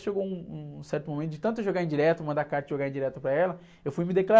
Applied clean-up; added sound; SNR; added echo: none; none; none; none.